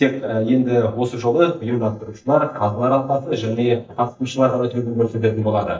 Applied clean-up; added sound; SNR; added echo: neural mask model DeepFilterNet 3.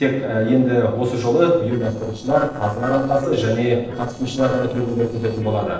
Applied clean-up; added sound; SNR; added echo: neural separator model SepFormer DNS4.